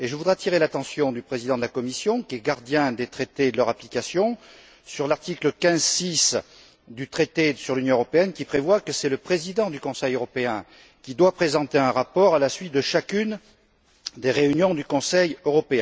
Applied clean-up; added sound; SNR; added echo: none; none; none; none.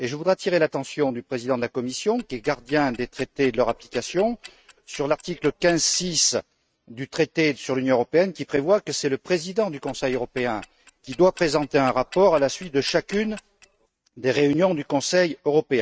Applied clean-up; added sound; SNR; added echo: neural mask model RNNoise.